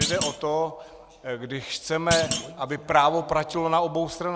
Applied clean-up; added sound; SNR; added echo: none; Thump, thud; 6 dB; none.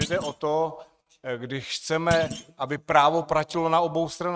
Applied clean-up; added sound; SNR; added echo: neural mask model RNNoise.